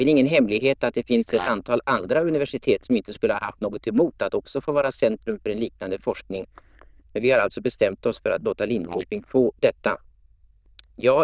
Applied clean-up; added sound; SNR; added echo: neural diffusion model UNIVERSE++.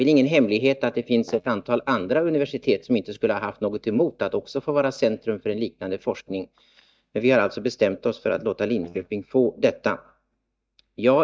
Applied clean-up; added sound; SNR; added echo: neural mask model DeepFilterNet 3.